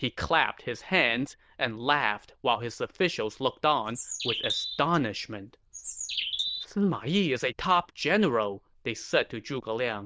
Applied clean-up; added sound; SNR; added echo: neural diffusion model UNIVERSE++.